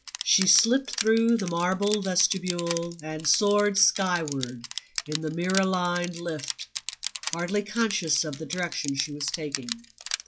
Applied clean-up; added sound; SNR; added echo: classical method log-MMSE.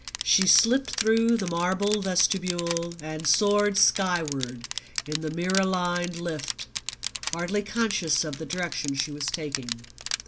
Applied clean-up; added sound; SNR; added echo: none; Crushing; 9 dB; none.